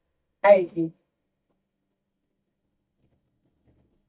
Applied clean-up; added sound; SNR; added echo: neural mask model DeepFilterNet 3.